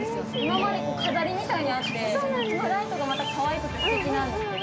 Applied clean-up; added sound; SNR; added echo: none; Chirp, tweet; 10 dB; none.